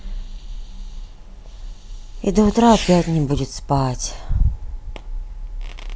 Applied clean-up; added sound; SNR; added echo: none; Fireworks; 20 dB; none.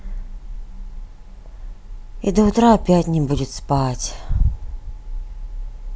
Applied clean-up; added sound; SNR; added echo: none; none; none; none.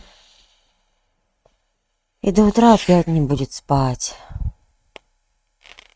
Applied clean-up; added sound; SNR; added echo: neural mask model RNNoise.